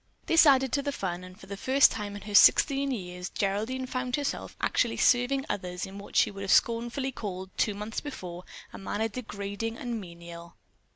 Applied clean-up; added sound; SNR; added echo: none; none; none; none.